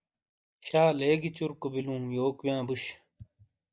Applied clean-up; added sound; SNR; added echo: neural mask model DeepFilterNet 3.